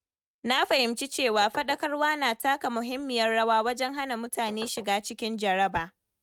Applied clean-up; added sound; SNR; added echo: neural mask model RNNoise.